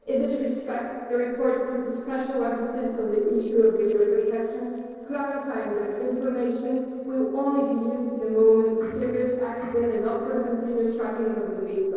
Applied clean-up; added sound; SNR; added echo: neural separator model SepFormer DNS4.